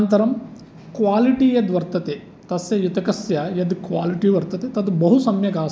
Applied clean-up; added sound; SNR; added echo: none; none; none; none.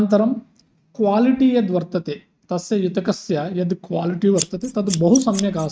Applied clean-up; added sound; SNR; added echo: neural mask model RNNoise.